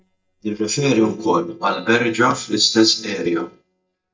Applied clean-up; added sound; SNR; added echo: neural mask model DeepFilterNet 3.